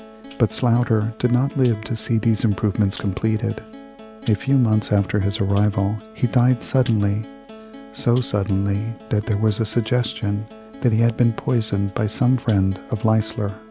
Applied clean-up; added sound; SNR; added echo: none; Rattle (instrument) + Acoustic guitar; 17 dB; none.